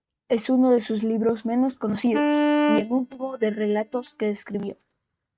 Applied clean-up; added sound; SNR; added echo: neural mask model DeepFilterNet 3.